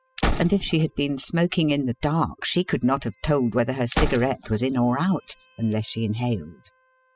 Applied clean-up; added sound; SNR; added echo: classical method spectral subtraction.